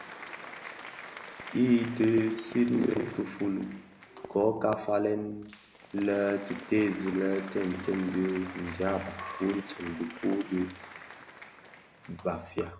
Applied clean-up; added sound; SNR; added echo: none; Applause; 15 dB; none.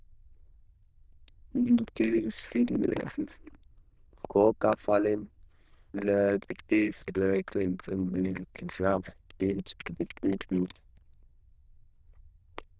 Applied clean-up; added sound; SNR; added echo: neural diffusion model UNIVERSE++.